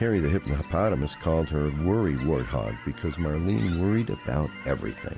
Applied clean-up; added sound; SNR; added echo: none; Chirp, tweet / Fowl; 19 dB; none.